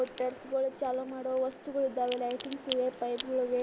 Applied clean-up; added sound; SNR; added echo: none; Crack; 7 dB; none.